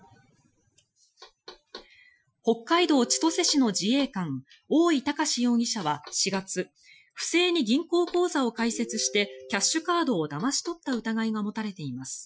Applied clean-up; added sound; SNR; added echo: classical method Wiener filter.